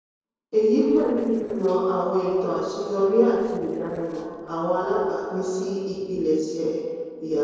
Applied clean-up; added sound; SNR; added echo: neural separator model SepFormer DNS4.